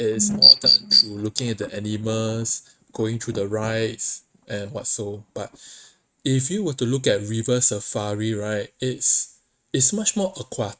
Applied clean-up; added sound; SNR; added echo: neural mask model RNNoise.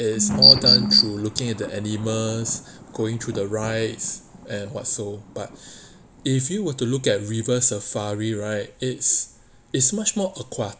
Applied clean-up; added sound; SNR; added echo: none; Thunder; 18 dB; none.